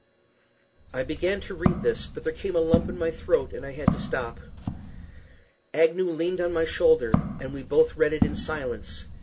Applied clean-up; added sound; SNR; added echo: none; Walk, footsteps; 4 dB; none.